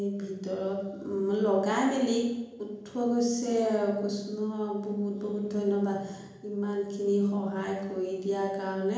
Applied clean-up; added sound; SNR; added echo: none; none; none; reverberation time 1.0 s.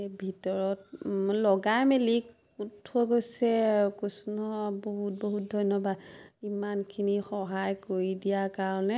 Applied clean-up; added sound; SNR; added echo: none; none; none; none.